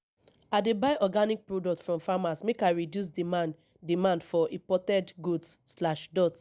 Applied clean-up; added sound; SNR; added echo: none; none; none; none.